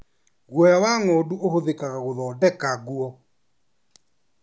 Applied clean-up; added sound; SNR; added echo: none; none; none; none.